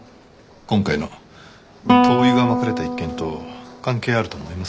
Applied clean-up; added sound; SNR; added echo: none; Guitar; -2 dB; none.